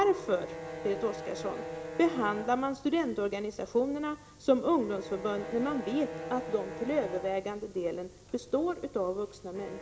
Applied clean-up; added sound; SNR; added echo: none; Bowed string instrument; 11 dB; none.